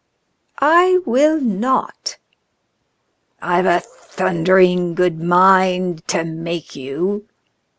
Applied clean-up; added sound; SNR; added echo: none; none; none; none.